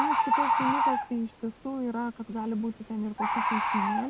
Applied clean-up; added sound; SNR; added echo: none; Bird; -3 dB; none.